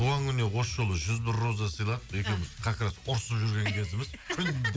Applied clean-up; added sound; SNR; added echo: none; none; none; none.